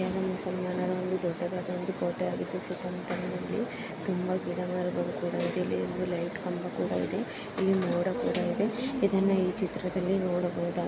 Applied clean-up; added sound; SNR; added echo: none; none; none; none.